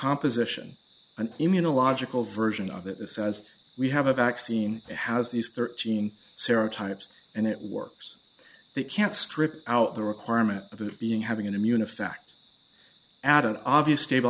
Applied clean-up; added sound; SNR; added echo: none; Insect; -5 dB; none.